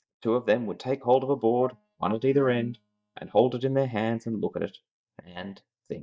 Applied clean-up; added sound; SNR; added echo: neural mask model DeepFilterNet 3.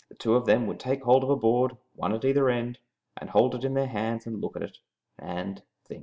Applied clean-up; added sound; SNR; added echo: none; none; none; none.